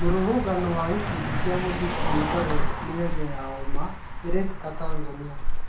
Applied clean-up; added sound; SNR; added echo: none; Car passing by; -5 dB; reverberation time 0.3 s.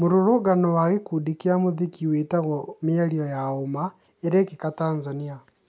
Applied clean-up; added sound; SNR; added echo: none; none; none; none.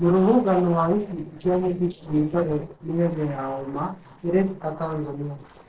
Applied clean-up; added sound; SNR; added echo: neural separator model SepFormer DNS4.